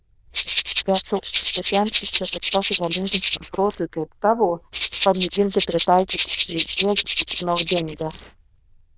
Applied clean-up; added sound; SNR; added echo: neural diffusion model UNIVERSE++.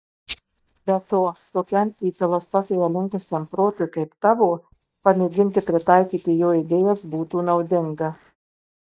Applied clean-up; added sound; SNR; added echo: neural mask model DeepFilterNet 3.